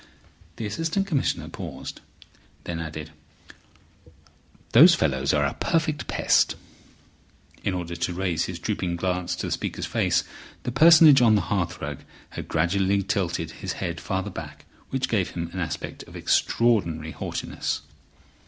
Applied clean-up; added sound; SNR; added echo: none; none; none; none.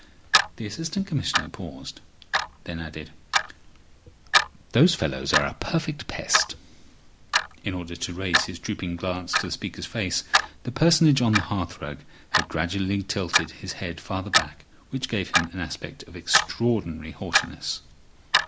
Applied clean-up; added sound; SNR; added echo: none; Clock; 1 dB; none.